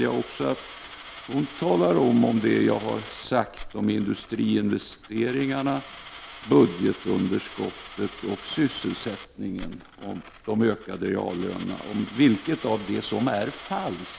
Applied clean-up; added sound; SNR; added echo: none; Coin (dropping); 14 dB; none.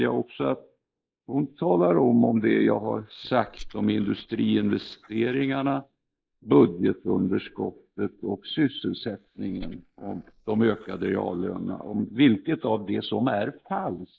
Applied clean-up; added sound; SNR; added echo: neural mask model Resemble Enhance denoiser.